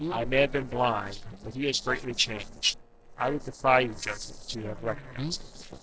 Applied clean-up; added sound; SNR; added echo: neural separator model SepFormer DNS4.